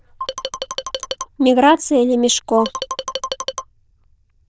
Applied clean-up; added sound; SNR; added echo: neural diffusion model UNIVERSE++.